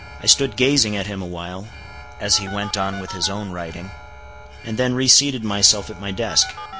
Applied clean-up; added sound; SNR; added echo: none; Alarm + Telephone; 15 dB; none.